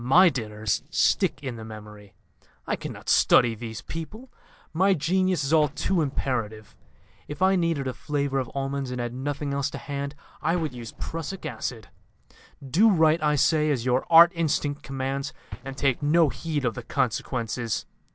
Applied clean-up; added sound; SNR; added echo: neural separator model SepFormer DNS4.